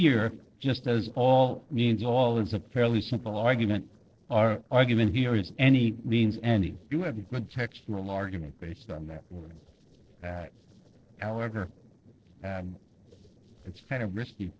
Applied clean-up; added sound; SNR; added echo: neural separator model SepFormer DNS4.